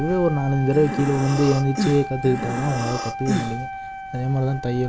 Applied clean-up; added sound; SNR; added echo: none; Breathing + Wind instrument, woodwind instrument; 7 dB; none.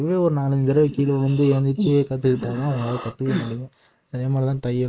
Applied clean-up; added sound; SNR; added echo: neural mask model Resemble Enhance denoiser.